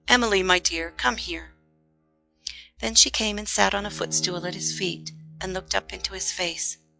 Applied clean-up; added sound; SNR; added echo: classical method log-MMSE.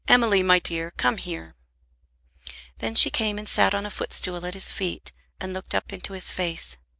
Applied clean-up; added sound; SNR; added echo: none; none; none; none.